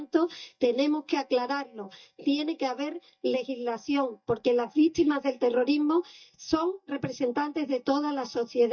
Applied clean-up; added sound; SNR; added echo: neural mask model DeepFilterNet 3.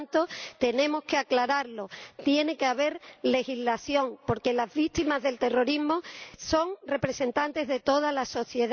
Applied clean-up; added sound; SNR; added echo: none; none; none; none.